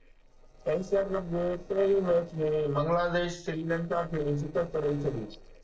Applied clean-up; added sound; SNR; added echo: neural separator model SepFormer DNS4.